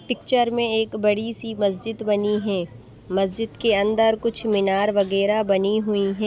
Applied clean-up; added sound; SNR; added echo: none; none; none; none.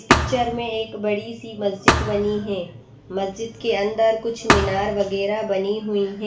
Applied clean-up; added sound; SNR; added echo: none; Thump, thud; 0 dB; reverberation time 0.4 s.